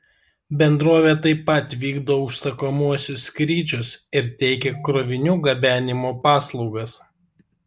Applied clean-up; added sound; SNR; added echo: none; none; none; none.